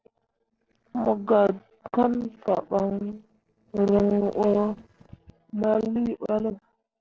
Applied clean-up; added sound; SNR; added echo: neural separator model SepFormer DNS4.